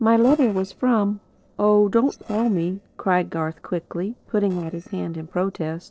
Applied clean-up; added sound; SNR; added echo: neural separator model SepFormer DNS4.